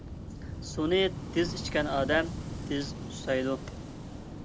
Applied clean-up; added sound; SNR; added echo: none; Waves, surf / Wind; 7 dB; none.